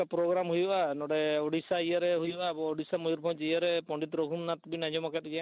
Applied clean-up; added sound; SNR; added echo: none; none; none; none.